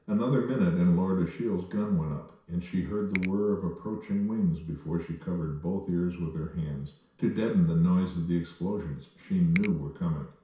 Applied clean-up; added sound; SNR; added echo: none; Finger snapping; 15 dB; reverberation time 0.6 s.